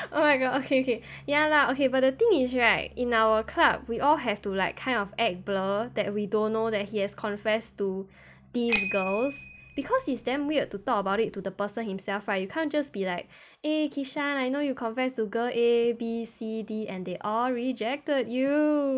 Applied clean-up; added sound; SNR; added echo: none; Bicycle bell; 10 dB; none.